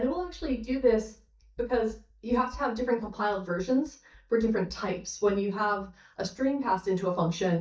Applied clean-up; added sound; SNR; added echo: neural mask model DeepFilterNet 3.